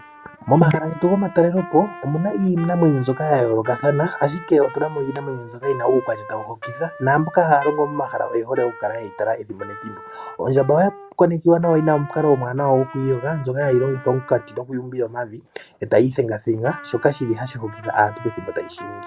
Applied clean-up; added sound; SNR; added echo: none; Trumpet; 17 dB; none.